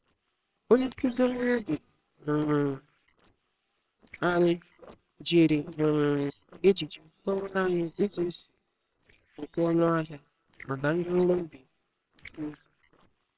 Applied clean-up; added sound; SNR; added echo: neural separator model SepFormer WHAMR!.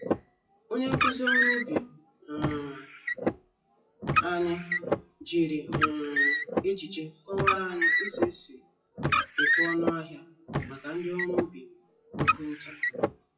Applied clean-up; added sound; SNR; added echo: classical method WPE with log-MMSE.